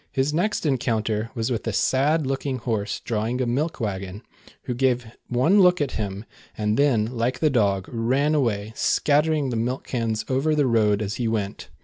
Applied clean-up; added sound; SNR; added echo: none; none; none; none.